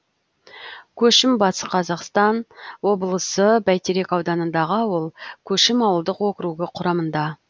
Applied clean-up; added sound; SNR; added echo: none; none; none; none.